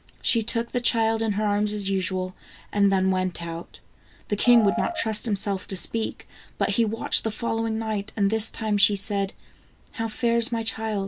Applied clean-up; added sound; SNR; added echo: none; Piano; 5 dB; none.